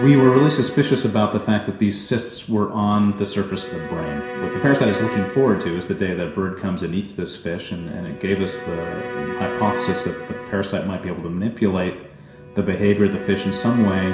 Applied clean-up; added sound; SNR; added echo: none; Bowed string instrument; 11 dB; reverberation time 0.7 s.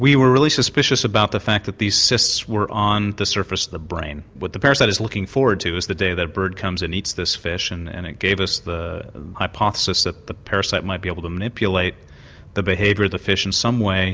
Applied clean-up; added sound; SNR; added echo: none; none; none; none.